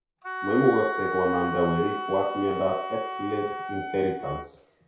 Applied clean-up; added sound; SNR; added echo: none; Wind instrument, woodwind instrument; 6 dB; reverberation time 0.6 s.